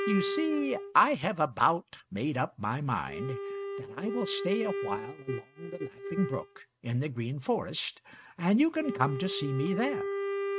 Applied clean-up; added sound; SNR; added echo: neural mask model RNNoise.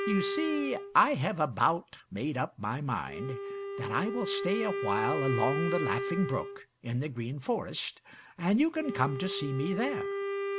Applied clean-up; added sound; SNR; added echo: none; Wind instrument, woodwind instrument; 5 dB; none.